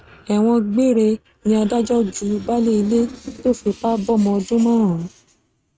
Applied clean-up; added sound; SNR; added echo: neural mask model RNNoise.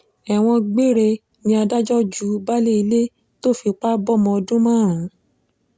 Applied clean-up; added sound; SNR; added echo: none; none; none; none.